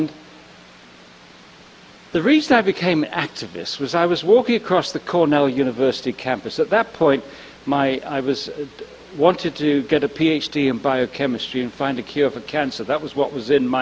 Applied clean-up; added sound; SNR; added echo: none; none; none; none.